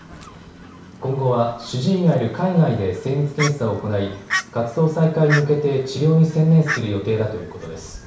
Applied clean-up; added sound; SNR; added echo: none; Fowl; 13 dB; reverberation time 0.6 s.